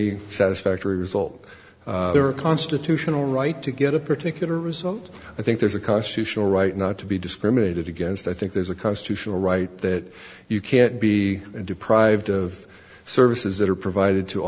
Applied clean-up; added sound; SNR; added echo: none; none; none; none.